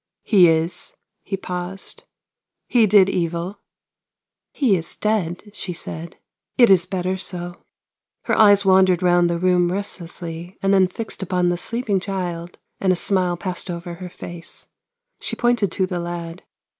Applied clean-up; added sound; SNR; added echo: none; none; none; none.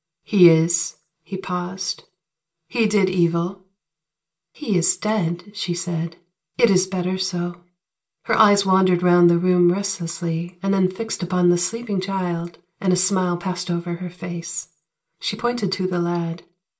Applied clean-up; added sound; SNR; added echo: none; none; none; reverberation time 0.2 s.